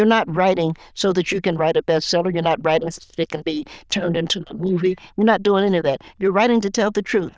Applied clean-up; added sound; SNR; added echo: neural diffusion model UNIVERSE++.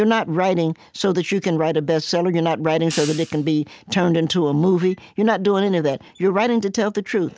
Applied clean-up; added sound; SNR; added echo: none; Hi-hat; 17 dB; none.